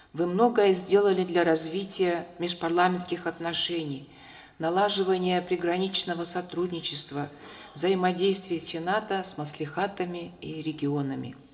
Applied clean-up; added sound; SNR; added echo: none; none; none; reverberation time 0.5 s.